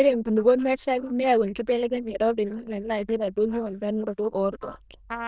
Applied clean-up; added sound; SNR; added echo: neural diffusion model UNIVERSE++.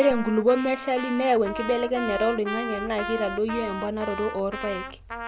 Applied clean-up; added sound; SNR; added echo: none; Trumpet; 9 dB; none.